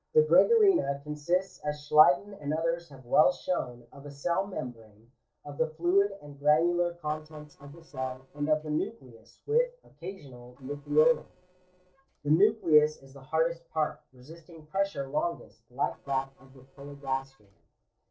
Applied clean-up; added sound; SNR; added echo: neural separator model SepFormer DNS4.